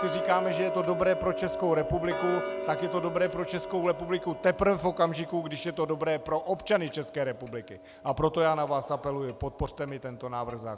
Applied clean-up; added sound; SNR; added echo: none; Tick-tock; 8 dB; none.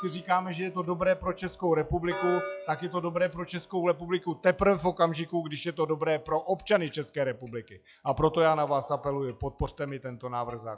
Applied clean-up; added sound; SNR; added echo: classical method log-MMSE.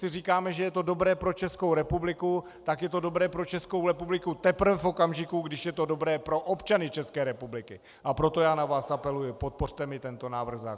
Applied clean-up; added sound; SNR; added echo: none; none; none; none.